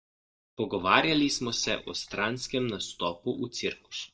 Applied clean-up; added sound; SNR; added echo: neural mask model DeepFilterNet 3.